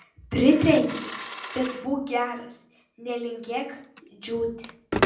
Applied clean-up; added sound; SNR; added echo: none; Telephone; 8 dB; reverberation time 0.6 s.